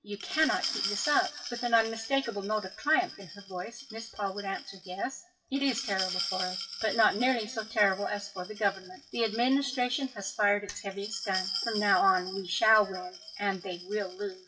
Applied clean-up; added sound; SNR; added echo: classical method WPE with log-MMSE.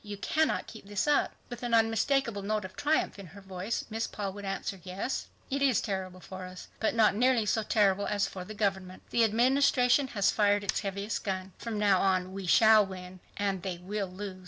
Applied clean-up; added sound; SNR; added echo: none; none; none; none.